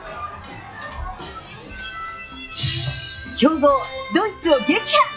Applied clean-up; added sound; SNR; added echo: classical method log-MMSE.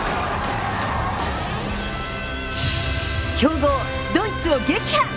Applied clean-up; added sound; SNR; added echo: none; none; none; none.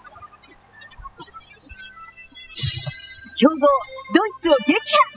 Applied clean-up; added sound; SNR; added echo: classical method spectral subtraction.